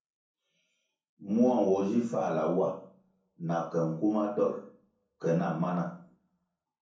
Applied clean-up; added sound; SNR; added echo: none; none; none; reverberation time 0.6 s.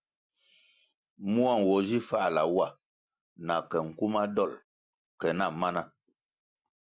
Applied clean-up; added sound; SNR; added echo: none; none; none; none.